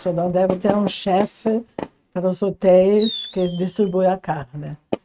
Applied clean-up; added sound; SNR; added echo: neural mask model RNNoise.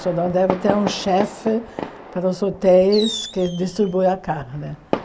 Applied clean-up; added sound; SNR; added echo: none; Fireworks + Fireworks; 10 dB; none.